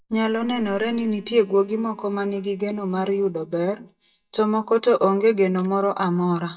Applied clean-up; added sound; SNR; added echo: neural mask model DeepFilterNet 3.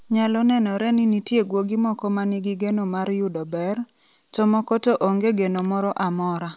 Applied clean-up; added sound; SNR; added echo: none; none; none; none.